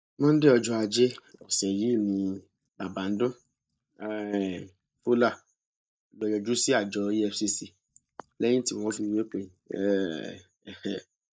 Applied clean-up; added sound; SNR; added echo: neural mask model DeepFilterNet 3.